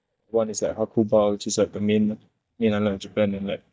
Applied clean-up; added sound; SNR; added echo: neural mask model DeepFilterNet 3.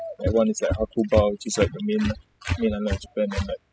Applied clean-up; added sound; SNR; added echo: classical method spectral subtraction.